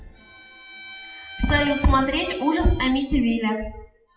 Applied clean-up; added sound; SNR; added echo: classical method WPE with log-MMSE.